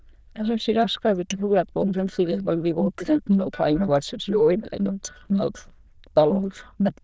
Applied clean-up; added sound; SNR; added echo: neural diffusion model UNIVERSE++.